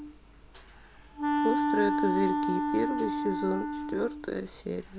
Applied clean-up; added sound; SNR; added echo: none; Wind instrument, woodwind instrument; -2 dB; none.